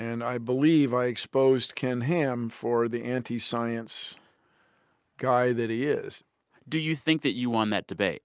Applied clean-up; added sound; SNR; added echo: none; none; none; none.